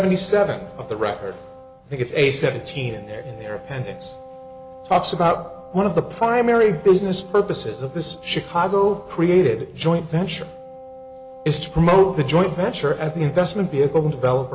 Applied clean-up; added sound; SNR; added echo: none; Wind instrument, woodwind instrument; 19 dB; none.